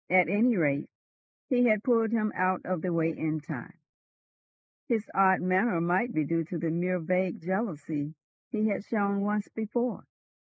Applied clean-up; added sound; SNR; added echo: neural mask model Resemble Enhance denoiser.